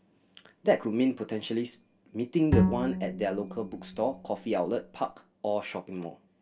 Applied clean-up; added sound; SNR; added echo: none; Bowed string instrument; 1 dB; reverberation time 0.2 s.